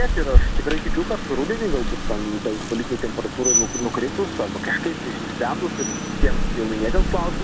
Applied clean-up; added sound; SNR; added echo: none; Rain; -4 dB; none.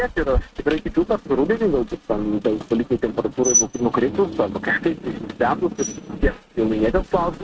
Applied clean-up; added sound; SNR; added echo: neural mask model RNNoise.